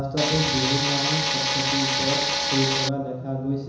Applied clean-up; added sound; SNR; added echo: none; Tools; -3 dB; reverberation time 1.0 s.